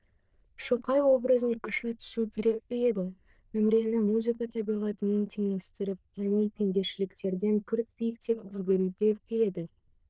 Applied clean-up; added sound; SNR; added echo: neural diffusion model UNIVERSE++.